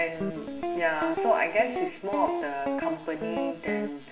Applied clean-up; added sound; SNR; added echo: none; Guitar; 2 dB; reverberation time 1.0 s.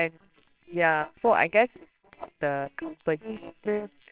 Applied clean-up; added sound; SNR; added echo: neural separator model SepFormer WHAMR!.